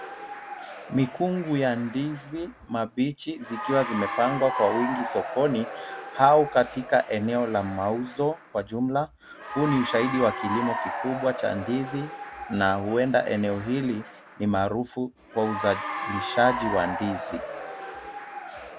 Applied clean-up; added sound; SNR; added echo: none; Applause / Cheering; 8 dB; none.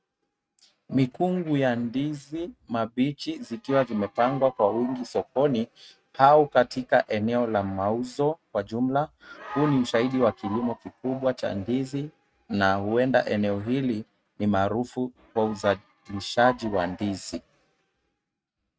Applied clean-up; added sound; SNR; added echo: neural mask model RNNoise.